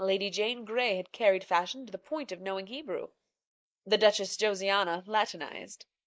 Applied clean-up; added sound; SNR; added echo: neural mask model Resemble Enhance denoiser.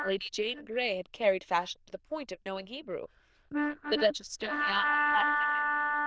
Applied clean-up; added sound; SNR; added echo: neural diffusion model UNIVERSE++.